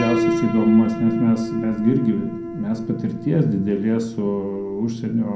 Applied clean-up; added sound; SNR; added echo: none; Piano; 8 dB; reverberation time 0.5 s.